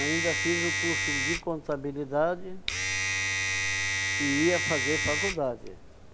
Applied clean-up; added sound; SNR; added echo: none; Domestic sounds, home sounds; -2 dB; none.